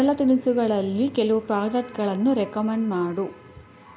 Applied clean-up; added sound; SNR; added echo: none; none; none; none.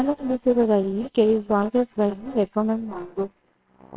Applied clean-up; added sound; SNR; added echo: neural separator model SepFormer WHAMR!.